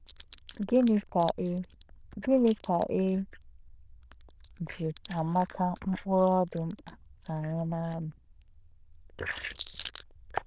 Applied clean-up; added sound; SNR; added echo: neural diffusion model UNIVERSE++.